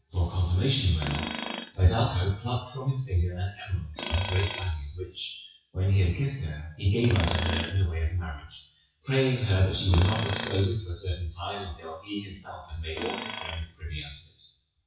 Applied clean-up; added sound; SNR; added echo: classical method WPE with log-MMSE.